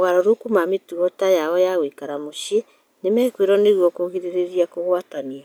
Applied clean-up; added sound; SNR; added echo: none; none; none; none.